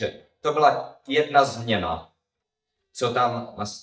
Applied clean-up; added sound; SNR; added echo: neural mask model DeepFilterNet 3.